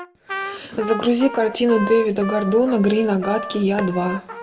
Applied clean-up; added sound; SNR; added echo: none; Trumpet; 11 dB; reverberation time 0.9 s.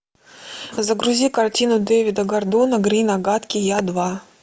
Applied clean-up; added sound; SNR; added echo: none; none; none; none.